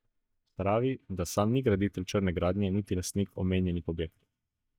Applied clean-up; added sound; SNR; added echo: neural mask model DeepFilterNet 3.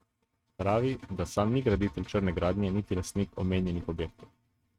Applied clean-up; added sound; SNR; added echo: neural mask model RNNoise.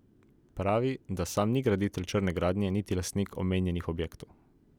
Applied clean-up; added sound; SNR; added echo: none; none; none; none.